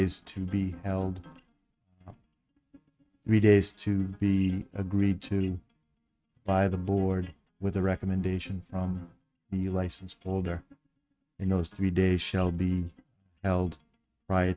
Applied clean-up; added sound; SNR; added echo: neural mask model RNNoise.